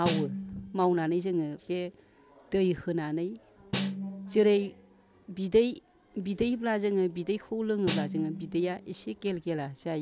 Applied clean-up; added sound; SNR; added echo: none; Snare drum; 7 dB; none.